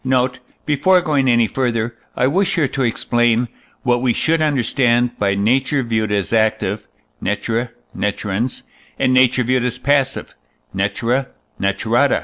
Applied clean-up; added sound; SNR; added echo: none; none; none; none.